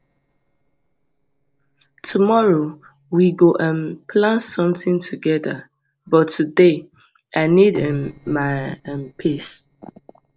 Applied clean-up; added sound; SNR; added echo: neural separator model SepFormer DNS4.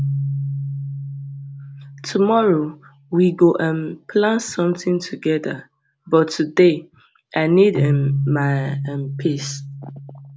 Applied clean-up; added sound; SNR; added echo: none; Keyboard (musical); 7 dB; none.